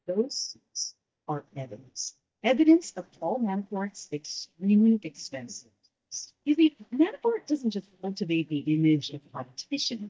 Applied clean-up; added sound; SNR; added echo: neural mask model DeepFilterNet 3.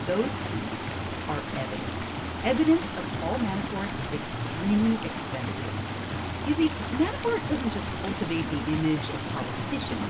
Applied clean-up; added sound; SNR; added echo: none; Stream; 4 dB; reverberation time 0.9 s.